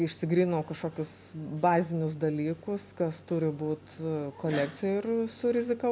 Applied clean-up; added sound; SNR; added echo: none; none; none; none.